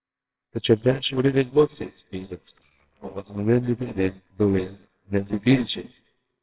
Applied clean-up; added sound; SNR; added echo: neural separator model SepFormer WHAMR!.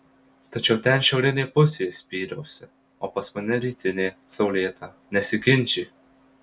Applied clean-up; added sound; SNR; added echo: none; none; none; none.